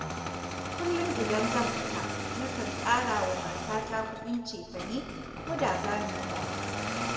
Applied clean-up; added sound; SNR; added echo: none; Engine starting; 2 dB; reverberation time 1.9 s.